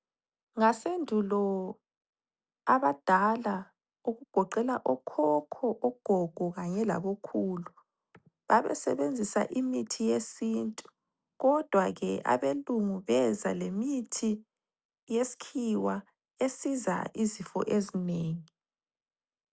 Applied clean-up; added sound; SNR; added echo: none; none; none; none.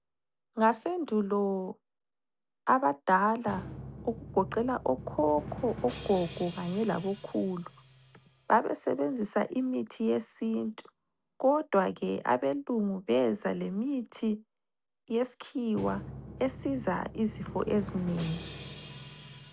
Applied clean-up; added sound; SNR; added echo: none; Drum; 15 dB; none.